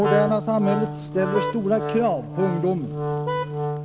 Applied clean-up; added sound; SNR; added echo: none; Vehicle horn, car horn, honking + Wind instrument, woodwind instrument; 3 dB; none.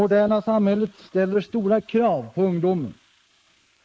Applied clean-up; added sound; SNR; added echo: neural mask model Resemble Enhance denoiser.